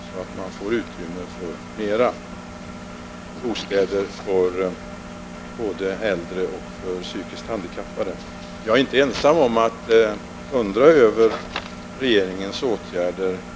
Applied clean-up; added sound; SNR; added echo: none; Engine; 14 dB; none.